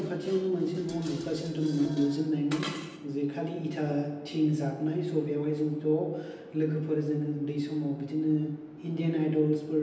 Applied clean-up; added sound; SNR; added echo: none; Dishes, pots, and pans; 18 dB; reverberation time 1.0 s.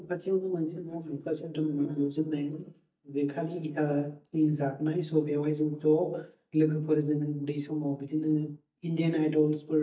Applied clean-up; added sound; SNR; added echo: neural mask model DeepFilterNet 3.